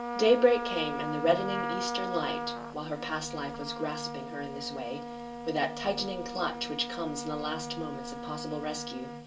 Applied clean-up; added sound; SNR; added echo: none; Trumpet; 6 dB; reverberation time 0.2 s.